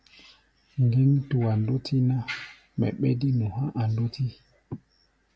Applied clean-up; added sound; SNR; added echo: none; none; none; none.